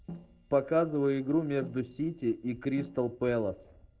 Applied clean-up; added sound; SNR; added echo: neural separator model SepFormer DNS4.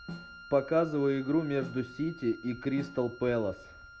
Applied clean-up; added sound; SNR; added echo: none; Snare drum + Wind instrument, woodwind instrument; 16 dB; none.